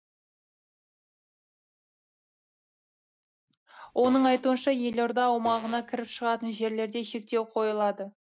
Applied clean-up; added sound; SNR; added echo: none; Fart; 17 dB; none.